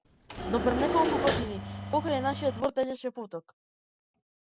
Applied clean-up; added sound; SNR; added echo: none; Engine / Mechanisms; 1 dB; none.